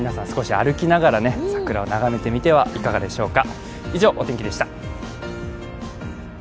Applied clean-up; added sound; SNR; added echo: none; none; none; none.